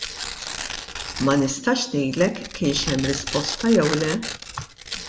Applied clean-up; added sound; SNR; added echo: none; Tearing; 8 dB; none.